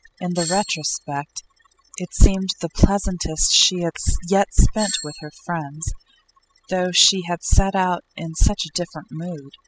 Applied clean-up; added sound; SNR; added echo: classical method spectral subtraction.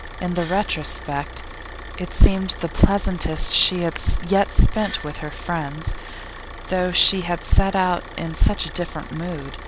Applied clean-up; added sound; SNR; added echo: none; Idling / Car + Doorbell; 13 dB; none.